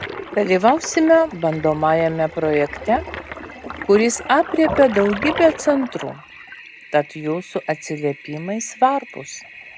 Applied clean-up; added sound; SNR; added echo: none; Toilet flush; 13 dB; none.